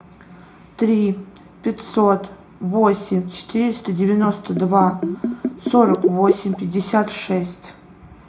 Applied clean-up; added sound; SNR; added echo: none; Bathtub (filling or washing); 5 dB; reverberation time 0.3 s.